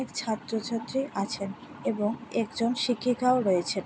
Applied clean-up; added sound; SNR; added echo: none; none; none; none.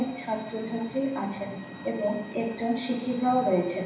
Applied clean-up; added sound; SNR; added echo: none; Bowed string instrument; 20 dB; reverberation time 0.9 s.